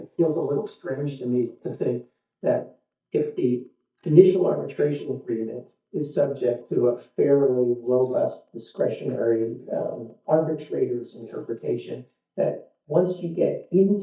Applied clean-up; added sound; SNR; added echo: neural mask model DeepFilterNet 3.